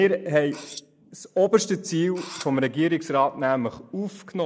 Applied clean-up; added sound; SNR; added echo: neural mask model Resemble Enhance denoiser.